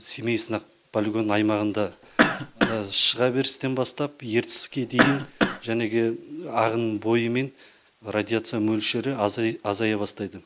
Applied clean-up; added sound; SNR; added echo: none; Cough; 0 dB; none.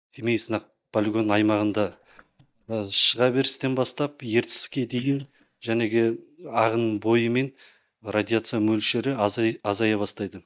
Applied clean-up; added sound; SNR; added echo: neural mask model DeepFilterNet 3.